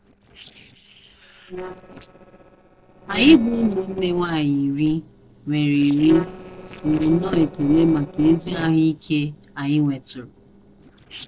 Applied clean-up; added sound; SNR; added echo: neural separator model SepFormer DNS4.